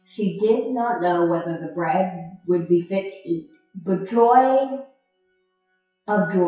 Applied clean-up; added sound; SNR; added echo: classical method WPE with log-MMSE.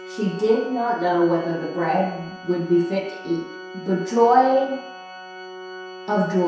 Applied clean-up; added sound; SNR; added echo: none; Organ; 15 dB; reverberation time 0.7 s.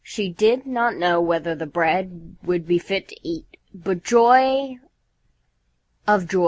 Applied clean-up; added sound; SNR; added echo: none; none; none; none.